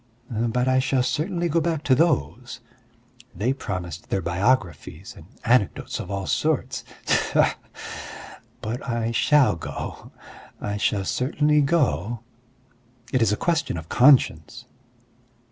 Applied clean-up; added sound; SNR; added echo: none; none; none; none.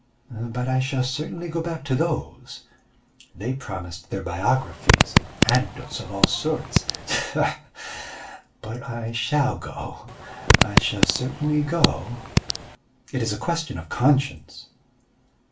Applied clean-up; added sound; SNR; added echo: none; Fart; -4 dB; reverberation time 0.3 s.